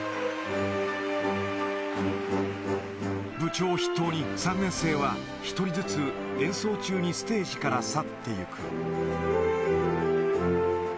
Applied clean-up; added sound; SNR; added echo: none; none; none; none.